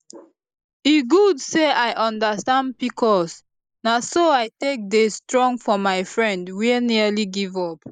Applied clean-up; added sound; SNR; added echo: neural mask model Resemble Enhance denoiser.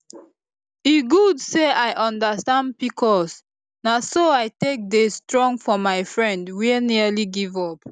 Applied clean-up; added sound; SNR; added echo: none; none; none; none.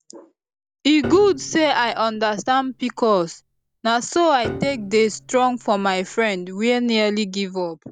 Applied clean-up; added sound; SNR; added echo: none; Piano; 17 dB; none.